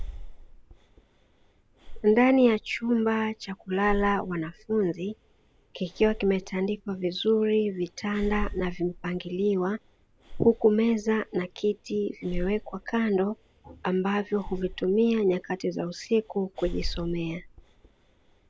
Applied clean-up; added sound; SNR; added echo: none; Breathing; 13 dB; none.